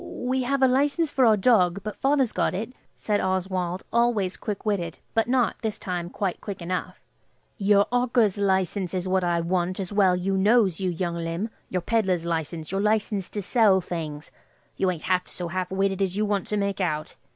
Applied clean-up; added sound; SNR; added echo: none; none; none; none.